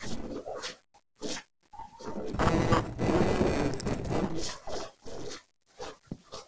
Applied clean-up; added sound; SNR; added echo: neural separator model SepFormer DNS4.